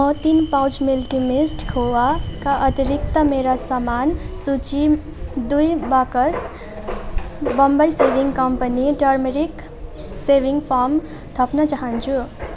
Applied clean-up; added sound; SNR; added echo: none; none; none; none.